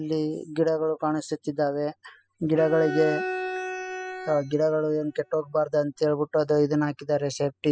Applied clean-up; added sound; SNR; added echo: classical method spectral subtraction.